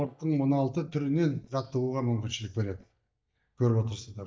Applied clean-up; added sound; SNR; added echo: neural mask model DeepFilterNet 3.